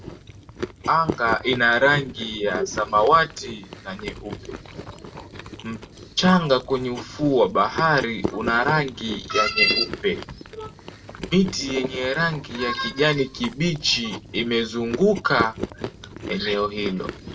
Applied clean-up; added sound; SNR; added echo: none; Chewing, mastication; 12 dB; reverberation time 0.2 s.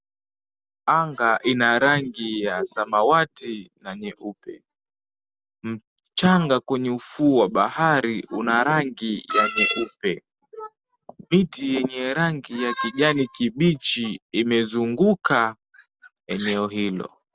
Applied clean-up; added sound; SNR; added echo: none; none; none; none.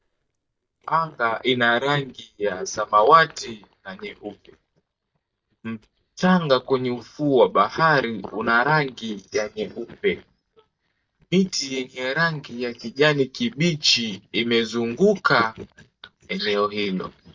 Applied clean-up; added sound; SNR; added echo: neural mask model DeepFilterNet 3.